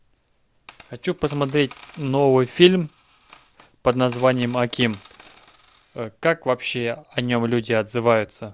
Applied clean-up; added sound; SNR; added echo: none; Coin (dropping); 17 dB; none.